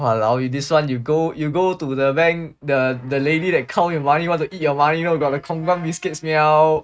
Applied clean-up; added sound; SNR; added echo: neural mask model RNNoise.